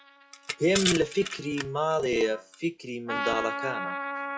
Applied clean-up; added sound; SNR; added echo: classical method log-MMSE.